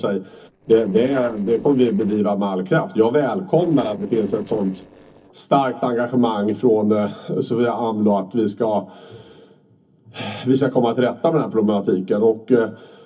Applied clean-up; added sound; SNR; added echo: neural separator model SepFormer DNS4.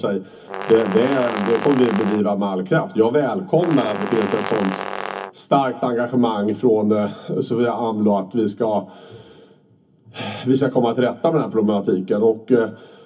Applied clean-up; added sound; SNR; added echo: none; Brass instrument; 9 dB; reverberation time 0.3 s.